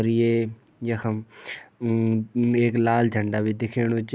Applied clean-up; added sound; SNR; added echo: none; none; none; none.